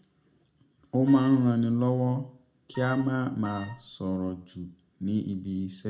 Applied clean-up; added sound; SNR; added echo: none; Wind instrument, woodwind instrument; 19 dB; reverberation time 0.4 s.